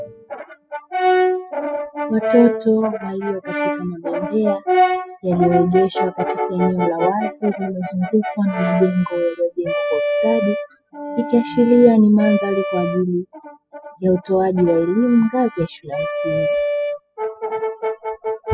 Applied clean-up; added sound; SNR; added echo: classical method spectral subtraction.